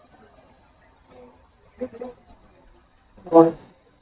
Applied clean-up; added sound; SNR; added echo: neural mask model DeepFilterNet 3.